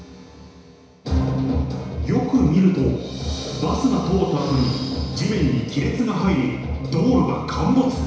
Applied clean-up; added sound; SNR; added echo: none; none; none; reverberation time 1.0 s.